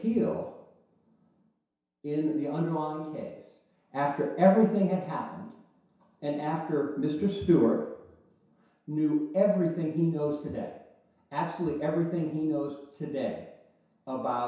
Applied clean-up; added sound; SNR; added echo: none; none; none; reverberation time 0.7 s.